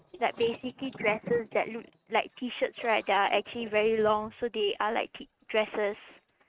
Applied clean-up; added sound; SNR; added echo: neural mask model RNNoise.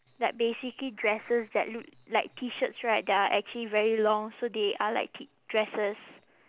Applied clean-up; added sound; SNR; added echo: none; none; none; none.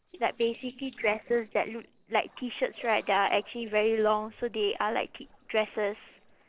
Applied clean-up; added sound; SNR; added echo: neural separator model SepFormer DNS4.